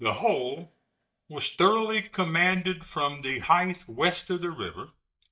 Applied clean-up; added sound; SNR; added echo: neural mask model DeepFilterNet 3.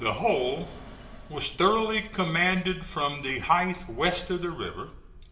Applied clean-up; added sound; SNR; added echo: none; Bus; 17 dB; reverberation time 0.8 s.